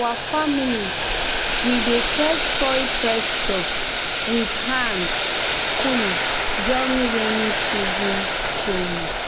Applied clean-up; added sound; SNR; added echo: none; Boiling; -5 dB; none.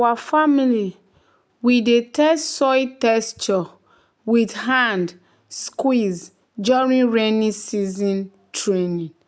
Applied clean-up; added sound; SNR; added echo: none; none; none; none.